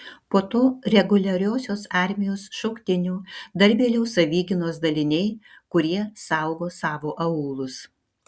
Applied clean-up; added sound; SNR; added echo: none; none; none; none.